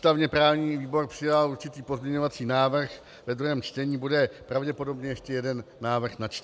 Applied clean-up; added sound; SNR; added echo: none; none; none; none.